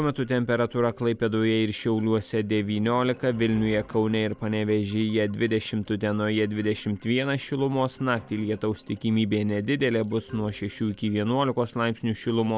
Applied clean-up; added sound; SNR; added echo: none; none; none; none.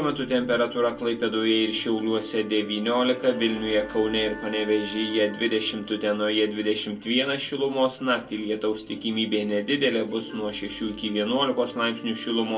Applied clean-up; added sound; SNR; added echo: none; Wind instrument, woodwind instrument; 18 dB; reverberation time 0.2 s.